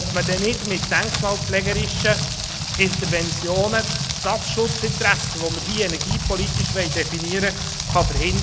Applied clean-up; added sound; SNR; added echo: none; Rain; 1 dB; none.